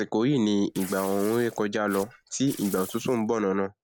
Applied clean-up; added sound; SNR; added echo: none; Tearing; 17 dB; none.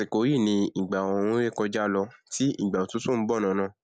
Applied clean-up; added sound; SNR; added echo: none; none; none; none.